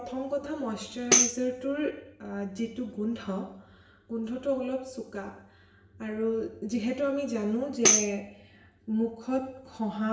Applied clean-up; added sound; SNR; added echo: none; Tambourine; -4 dB; reverberation time 0.8 s.